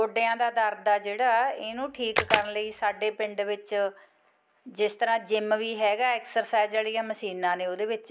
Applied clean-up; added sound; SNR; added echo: none; Camera; 2 dB; none.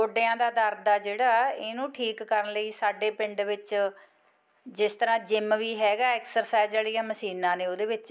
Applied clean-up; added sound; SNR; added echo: none; none; none; none.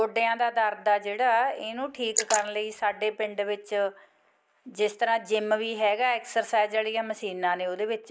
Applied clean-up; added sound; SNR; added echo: neural mask model Resemble Enhance denoiser.